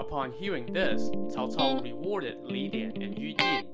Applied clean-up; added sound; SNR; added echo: none; Electric guitar + Piano; -4 dB; none.